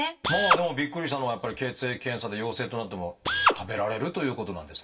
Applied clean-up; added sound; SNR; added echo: none; Drill; 1 dB; reverberation time 0.2 s.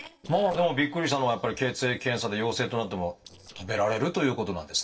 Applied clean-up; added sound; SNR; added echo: neural separator model SepFormer DNS4.